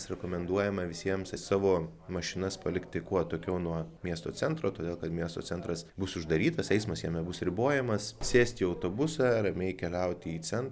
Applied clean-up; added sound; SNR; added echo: none; none; none; none.